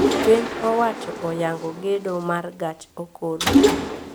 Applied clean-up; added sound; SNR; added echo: none; Mechanisms; -1 dB; none.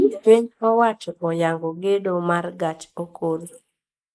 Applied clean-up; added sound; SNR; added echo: neural mask model Resemble Enhance denoiser.